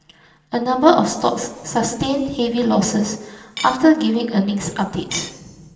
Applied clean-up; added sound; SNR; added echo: none; Cutlery, silverware / Dishes, pots, and pans; 13 dB; reverberation time 1.2 s.